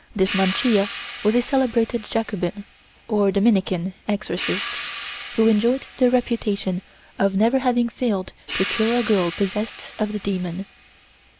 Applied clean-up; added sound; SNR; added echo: none; Hi-hat; 13 dB; none.